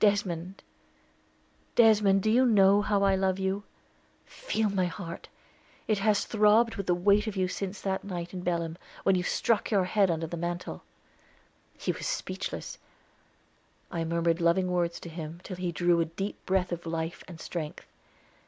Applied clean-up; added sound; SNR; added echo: none; none; none; none.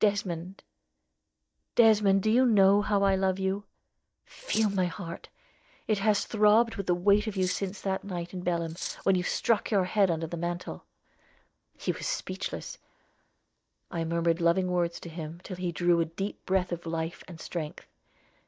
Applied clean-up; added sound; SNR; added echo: neural mask model DeepFilterNet 3.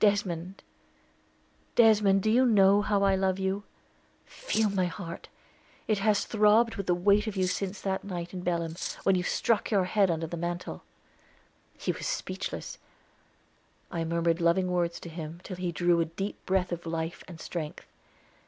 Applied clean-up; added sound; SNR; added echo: none; Cutlery, silverware; 12 dB; none.